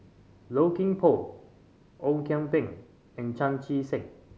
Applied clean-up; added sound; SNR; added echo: none; none; none; none.